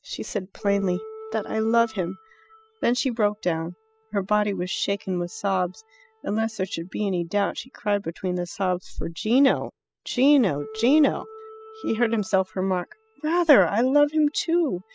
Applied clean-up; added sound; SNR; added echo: classical method spectral subtraction.